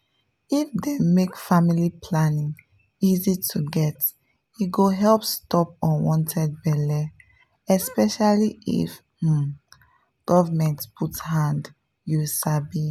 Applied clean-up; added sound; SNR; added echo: none; none; none; none.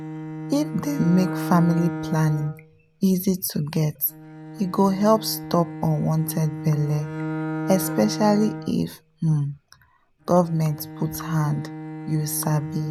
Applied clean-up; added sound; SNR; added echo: none; Bowed string instrument; 9 dB; none.